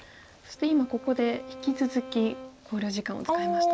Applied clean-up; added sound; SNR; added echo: none; Cowbell + Bowed string instrument; 16 dB; none.